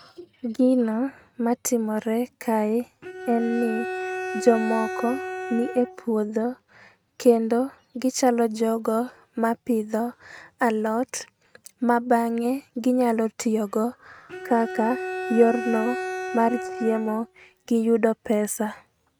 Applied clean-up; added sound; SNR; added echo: neural mask model RNNoise.